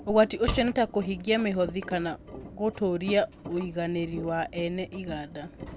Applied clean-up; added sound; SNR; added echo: none; Engine; 12 dB; none.